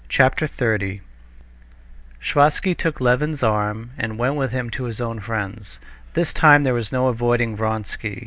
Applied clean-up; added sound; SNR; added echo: none; none; none; none.